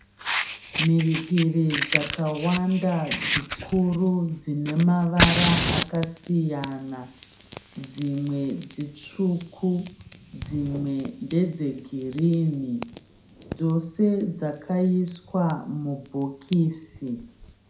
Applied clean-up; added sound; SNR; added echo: none; Fire; 7 dB; reverberation time 0.4 s.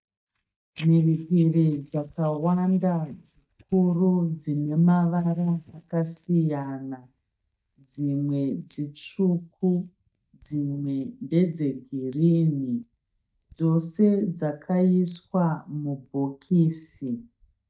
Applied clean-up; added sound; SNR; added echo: neural mask model DeepFilterNet 3.